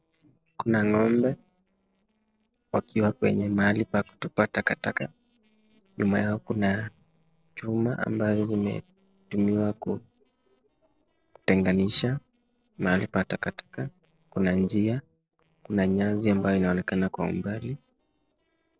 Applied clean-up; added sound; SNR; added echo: neural separator model SepFormer DNS4.